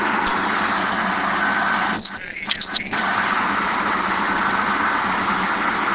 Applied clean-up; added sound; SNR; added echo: neural separator model SepFormer DNS4.